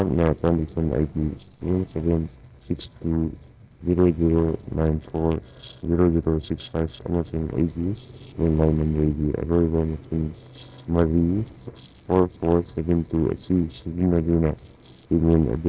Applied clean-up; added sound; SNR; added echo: neural separator model SepFormer DNS4.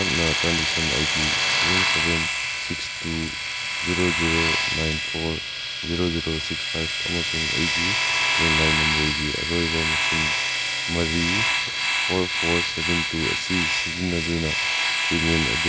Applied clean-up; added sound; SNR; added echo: none; Domestic sounds, home sounds; -4 dB; none.